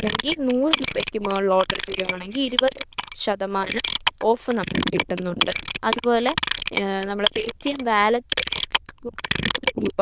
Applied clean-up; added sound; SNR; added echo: neural diffusion model UNIVERSE++.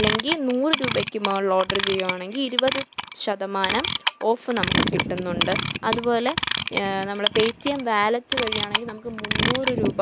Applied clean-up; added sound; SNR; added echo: none; Clock; 3 dB; none.